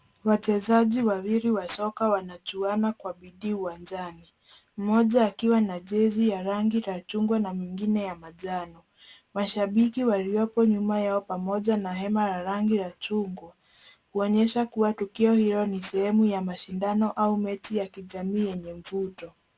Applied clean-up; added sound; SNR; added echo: none; none; none; none.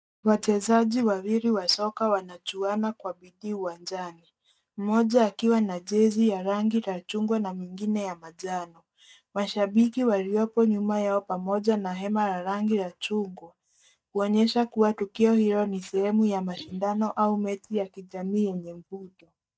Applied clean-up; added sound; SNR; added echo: neural mask model DeepFilterNet 3.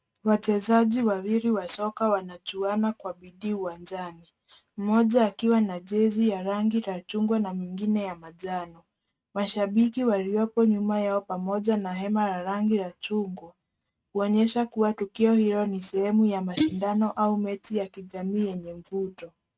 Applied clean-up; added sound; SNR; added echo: neural mask model RNNoise.